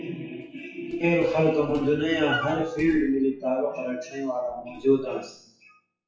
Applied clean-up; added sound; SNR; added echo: classical method WPE with log-MMSE.